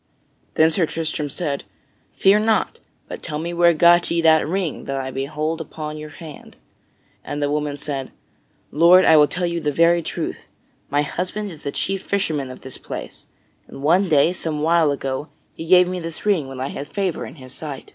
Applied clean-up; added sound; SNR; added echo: none; none; none; none.